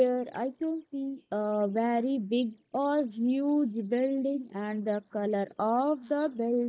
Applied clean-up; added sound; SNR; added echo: neural mask model DeepFilterNet 3.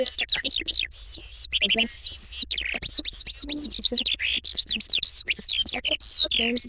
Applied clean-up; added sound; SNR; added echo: neural diffusion model UNIVERSE++.